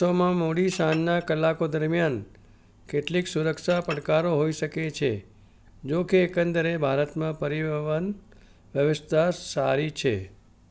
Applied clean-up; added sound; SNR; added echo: none; Chink, clink; 18 dB; none.